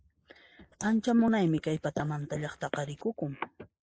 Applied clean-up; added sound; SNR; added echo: neural mask model Resemble Enhance denoiser.